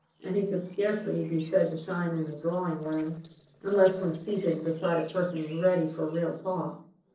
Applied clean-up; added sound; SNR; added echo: neural separator model SepFormer DNS4.